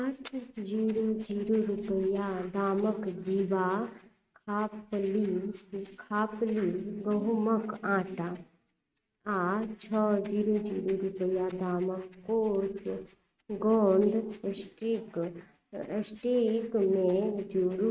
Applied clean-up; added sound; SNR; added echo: neural mask model RNNoise.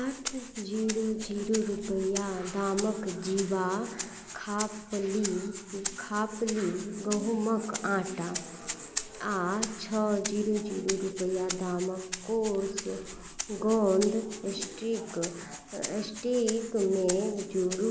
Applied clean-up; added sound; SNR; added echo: none; Rattle (instrument); 10 dB; none.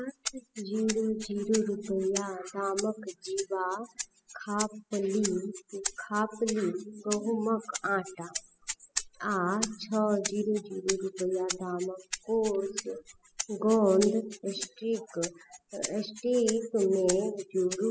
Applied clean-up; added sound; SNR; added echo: classical method spectral subtraction.